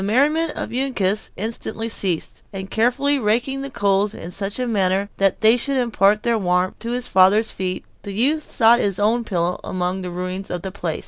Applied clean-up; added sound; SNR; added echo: none; none; none; none.